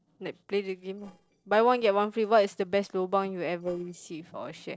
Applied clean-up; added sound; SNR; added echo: neural separator model SepFormer DNS4.